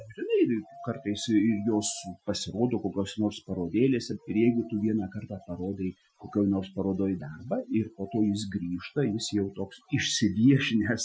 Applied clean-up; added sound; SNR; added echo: classical method Wiener filter.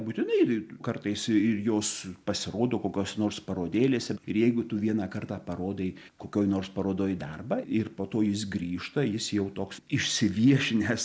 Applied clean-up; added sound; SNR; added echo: none; none; none; none.